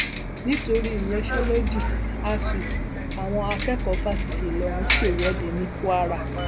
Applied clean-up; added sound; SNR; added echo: none; Bus; -2 dB; none.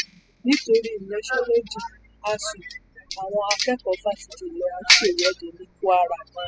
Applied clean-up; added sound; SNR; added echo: classical method spectral subtraction.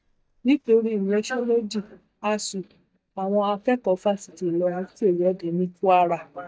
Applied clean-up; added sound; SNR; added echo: neural mask model DeepFilterNet 3.